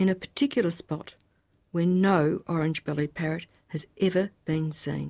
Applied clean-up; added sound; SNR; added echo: none; none; none; none.